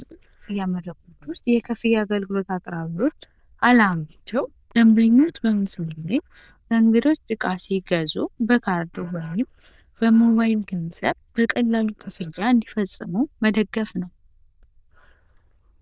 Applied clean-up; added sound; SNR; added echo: neural diffusion model UNIVERSE++.